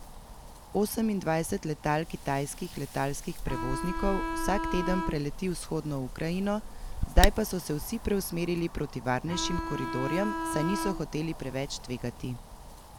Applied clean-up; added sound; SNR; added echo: none; Bowed string instrument + Wind; 2 dB; none.